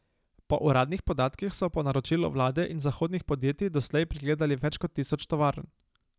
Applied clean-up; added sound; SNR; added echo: none; none; none; none.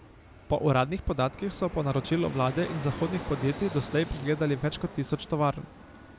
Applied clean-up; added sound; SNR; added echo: none; Fixed-wing aircraft, airplane; 13 dB; none.